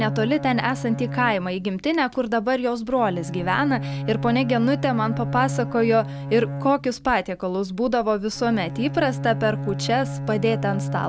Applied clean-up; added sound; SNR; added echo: none; Bowed string instrument; 8 dB; none.